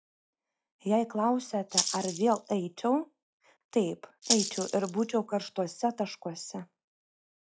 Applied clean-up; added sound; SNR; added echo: classical method log-MMSE.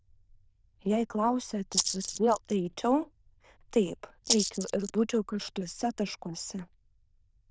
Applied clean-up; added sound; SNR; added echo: neural diffusion model UNIVERSE++.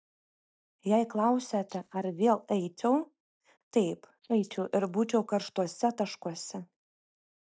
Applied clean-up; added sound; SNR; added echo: neural mask model DeepFilterNet 3.